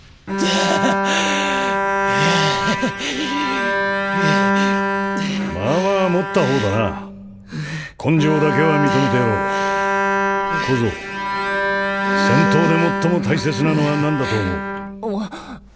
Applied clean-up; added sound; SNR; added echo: none; Bowed string instrument; 0 dB; none.